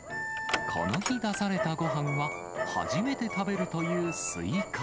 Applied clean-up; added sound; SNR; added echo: none; Dog; 6 dB; none.